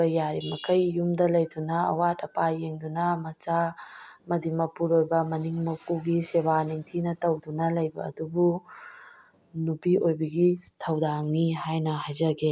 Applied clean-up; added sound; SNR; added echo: none; none; none; none.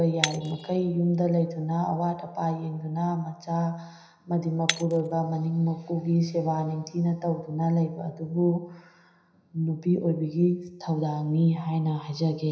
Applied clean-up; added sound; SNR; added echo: none; Shatter; 12 dB; reverberation time 0.9 s.